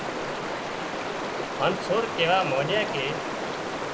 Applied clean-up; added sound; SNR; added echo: none; Stream; 2 dB; none.